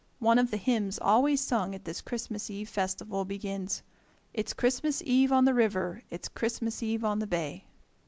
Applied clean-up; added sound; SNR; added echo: none; none; none; none.